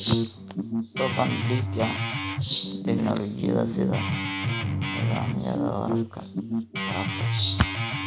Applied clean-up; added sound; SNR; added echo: none; Guitar; 3 dB; none.